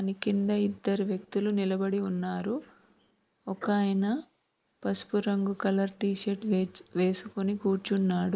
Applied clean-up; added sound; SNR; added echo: neural mask model Resemble Enhance denoiser.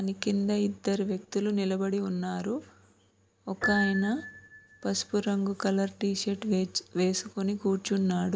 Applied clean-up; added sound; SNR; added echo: none; Piano; 13 dB; none.